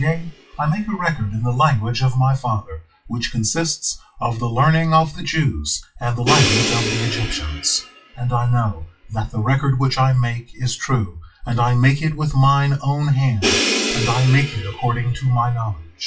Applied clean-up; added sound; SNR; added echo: classical method WPE with log-MMSE.